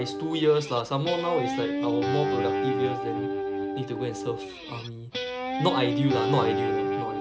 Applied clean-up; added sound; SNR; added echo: none; Guitar; 0 dB; none.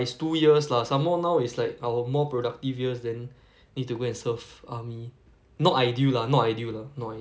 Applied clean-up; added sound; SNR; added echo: none; none; none; none.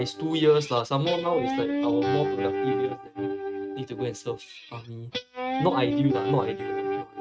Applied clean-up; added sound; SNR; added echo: neural mask model RNNoise.